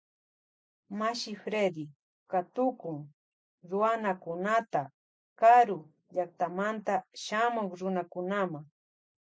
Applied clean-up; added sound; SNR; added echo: none; none; none; none.